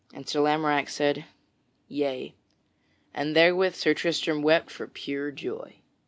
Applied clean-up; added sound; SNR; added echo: none; none; none; none.